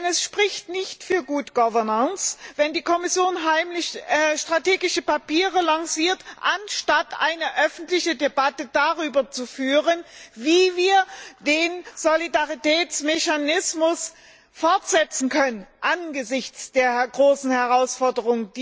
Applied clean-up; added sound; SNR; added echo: none; none; none; none.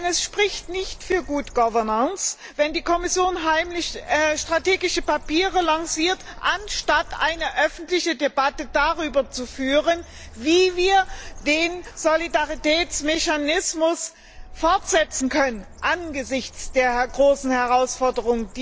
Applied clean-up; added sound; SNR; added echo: none; Bird; 16 dB; none.